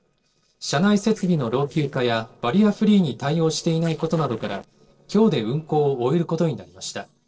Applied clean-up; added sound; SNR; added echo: neural separator model SepFormer DNS4.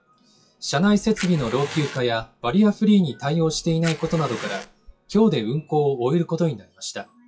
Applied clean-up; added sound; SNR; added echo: classical method WPE with log-MMSE.